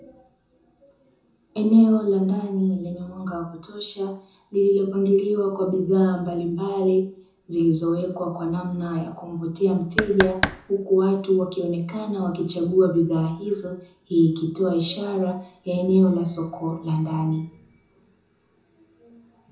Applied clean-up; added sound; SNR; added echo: none; Knock; 4 dB; reverberation time 0.5 s.